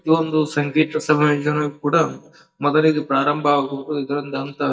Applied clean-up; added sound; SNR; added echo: neural mask model DeepFilterNet 3.